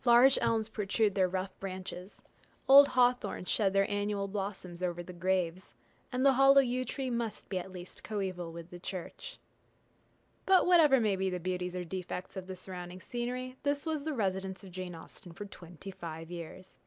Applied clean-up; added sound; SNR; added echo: none; none; none; none.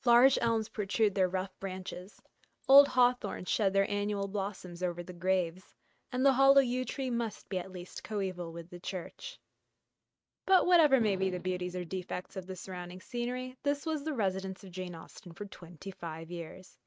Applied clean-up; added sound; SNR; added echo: neural mask model RNNoise.